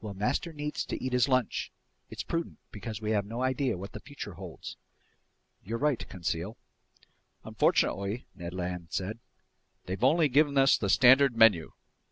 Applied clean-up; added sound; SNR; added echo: none; none; none; none.